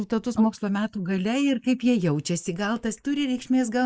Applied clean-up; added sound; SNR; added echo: neural mask model Resemble Enhance denoiser.